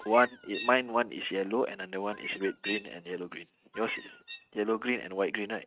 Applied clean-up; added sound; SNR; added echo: neural mask model RNNoise.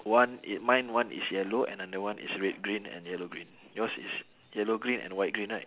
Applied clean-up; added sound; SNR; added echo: none; none; none; none.